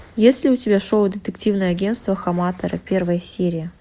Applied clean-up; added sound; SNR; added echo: none; none; none; none.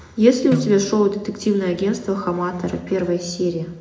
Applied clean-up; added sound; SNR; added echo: none; Snare drum; 12 dB; reverberation time 0.6 s.